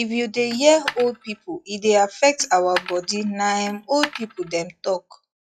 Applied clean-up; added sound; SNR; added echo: classical method log-MMSE.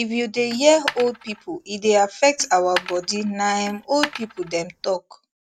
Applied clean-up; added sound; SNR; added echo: none; Coin (dropping); 12 dB; none.